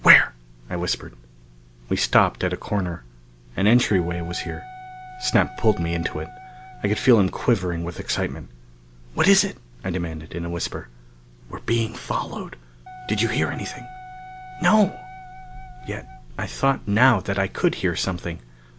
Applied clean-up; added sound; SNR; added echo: none; Wind instrument, woodwind instrument; 16 dB; none.